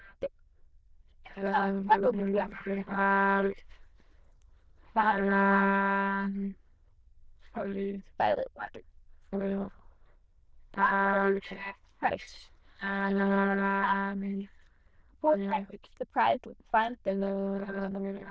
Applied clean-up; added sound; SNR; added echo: neural diffusion model UNIVERSE++.